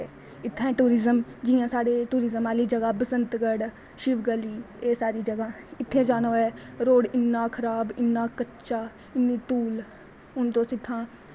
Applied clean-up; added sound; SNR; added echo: none; none; none; none.